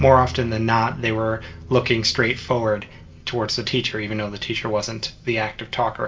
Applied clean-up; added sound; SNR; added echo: none; Bowed string instrument; 17 dB; reverberation time 0.8 s.